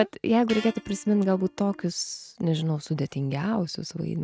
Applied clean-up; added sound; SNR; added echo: neural mask model RNNoise.